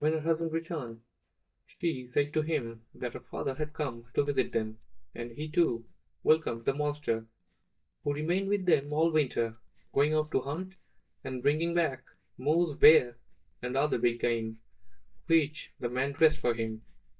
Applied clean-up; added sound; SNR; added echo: neural mask model DeepFilterNet 3.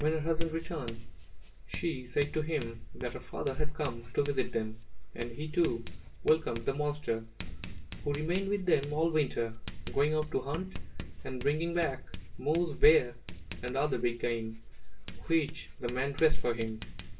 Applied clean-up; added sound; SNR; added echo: none; Writing; 14 dB; reverberation time 0.2 s.